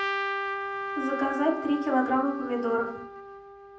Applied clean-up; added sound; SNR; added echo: none; Trumpet; 4 dB; reverberation time 0.6 s.